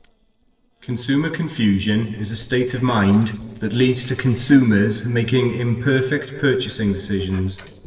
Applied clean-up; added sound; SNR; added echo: neural separator model SepFormer DNS4.